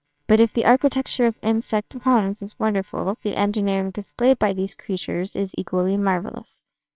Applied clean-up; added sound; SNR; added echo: neural separator model SepFormer WHAMR!.